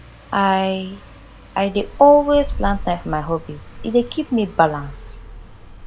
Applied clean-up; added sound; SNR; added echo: none; Car passing by; 12 dB; none.